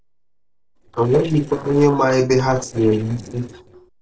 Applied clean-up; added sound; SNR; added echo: neural separator model SepFormer DNS4.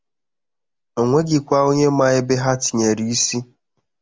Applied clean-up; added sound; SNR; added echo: none; none; none; none.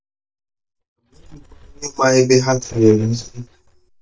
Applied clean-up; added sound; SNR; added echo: neural mask model DeepFilterNet 3.